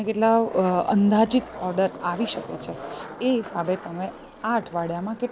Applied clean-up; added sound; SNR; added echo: none; Skateboard; 15 dB; none.